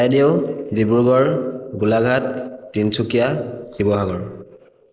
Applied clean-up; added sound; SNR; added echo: neural mask model Resemble Enhance denoiser.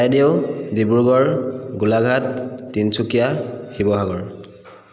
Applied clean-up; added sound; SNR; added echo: none; none; none; none.